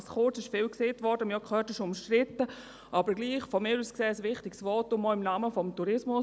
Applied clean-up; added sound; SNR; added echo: none; none; none; none.